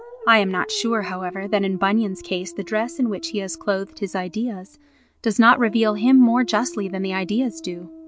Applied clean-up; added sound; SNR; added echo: none; Dog; 17 dB; none.